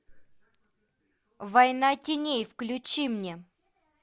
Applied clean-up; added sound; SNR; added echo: none; none; none; none.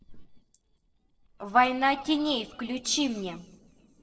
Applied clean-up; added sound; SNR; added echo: neural separator model SepFormer DNS4.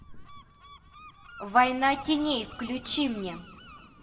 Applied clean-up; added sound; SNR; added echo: none; Gull, seagull; 18 dB; reverberation time 1.7 s.